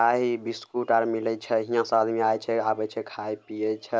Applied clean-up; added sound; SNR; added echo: none; none; none; none.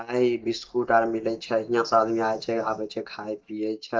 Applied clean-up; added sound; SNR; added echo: neural mask model DeepFilterNet 3.